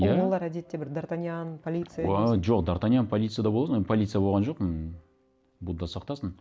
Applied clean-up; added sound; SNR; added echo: none; none; none; none.